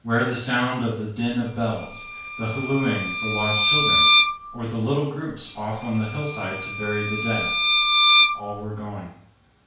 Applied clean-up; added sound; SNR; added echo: none; Bowed string instrument; -5 dB; reverberation time 0.5 s.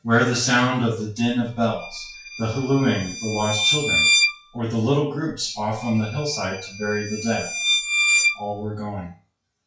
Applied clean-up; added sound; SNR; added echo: classical method WPE with log-MMSE.